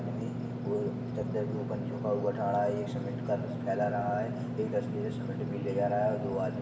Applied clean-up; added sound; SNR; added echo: none; Engine / Mechanisms; 1 dB; reverberation time 1.8 s.